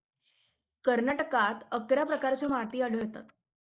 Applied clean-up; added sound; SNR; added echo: neural mask model Resemble Enhance denoiser.